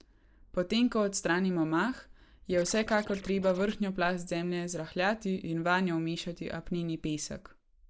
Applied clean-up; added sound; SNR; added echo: neural mask model Resemble Enhance denoiser.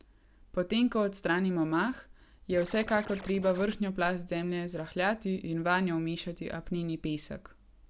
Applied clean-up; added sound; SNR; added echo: none; Scratching (performance technique); 15 dB; none.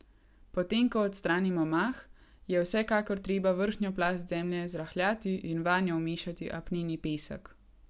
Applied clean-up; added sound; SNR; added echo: none; none; none; none.